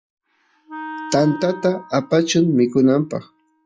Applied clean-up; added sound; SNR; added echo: classical method log-MMSE.